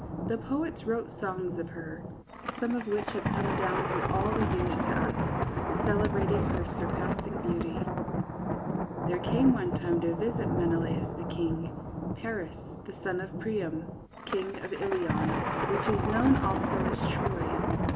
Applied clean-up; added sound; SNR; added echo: none; Thunder; -1 dB; none.